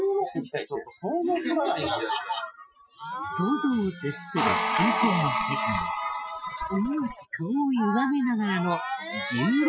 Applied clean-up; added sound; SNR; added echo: classical method Wiener filter.